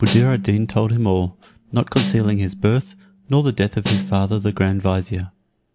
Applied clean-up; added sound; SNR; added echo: none; Snare drum; 10 dB; none.